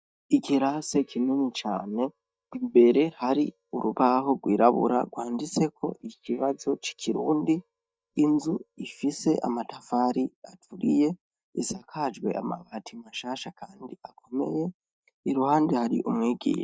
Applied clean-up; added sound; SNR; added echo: neural mask model DeepFilterNet 3.